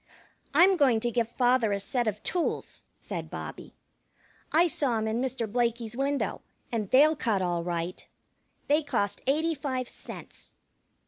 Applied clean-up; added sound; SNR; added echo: none; none; none; none.